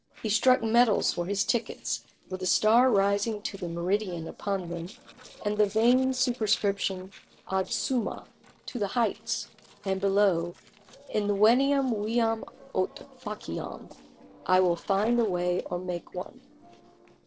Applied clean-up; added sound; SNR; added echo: neural separator model SepFormer DNS4.